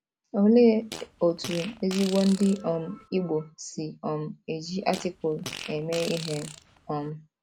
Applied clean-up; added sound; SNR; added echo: none; Fart; 14 dB; none.